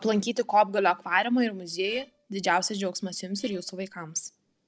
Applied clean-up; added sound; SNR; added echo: neural separator model SepFormer DNS4.